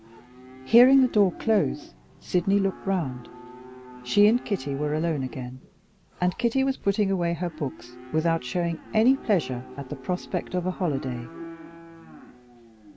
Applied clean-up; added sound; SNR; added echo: none; Livestock, farm animals, working animals; 16 dB; none.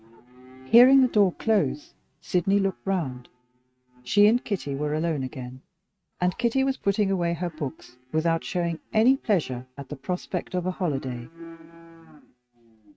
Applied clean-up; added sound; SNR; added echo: neural mask model RNNoise.